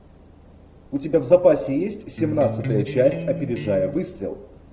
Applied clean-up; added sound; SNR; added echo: none; Electric guitar; 7 dB; none.